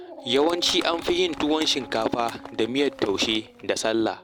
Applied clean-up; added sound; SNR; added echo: none; Dog + Crumpling, crinkling; 15 dB; none.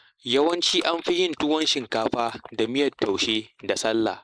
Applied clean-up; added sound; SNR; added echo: neural mask model Resemble Enhance denoiser.